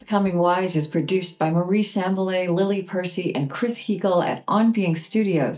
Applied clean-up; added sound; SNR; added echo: neural mask model DeepFilterNet 3.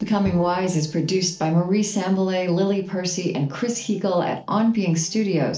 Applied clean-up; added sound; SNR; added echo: neural separator model SepFormer DNS4.